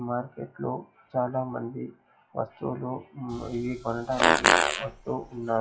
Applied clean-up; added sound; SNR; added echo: classical method WPE with log-MMSE.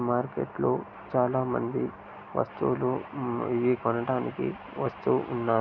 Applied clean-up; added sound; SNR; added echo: none; none; none; none.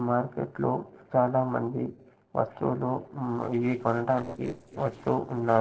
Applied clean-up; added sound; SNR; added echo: neural separator model SepFormer DNS4.